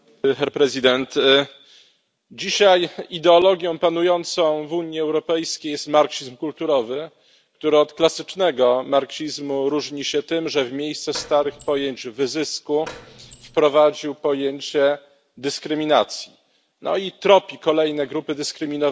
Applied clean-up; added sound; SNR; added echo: none; Door; 19 dB; none.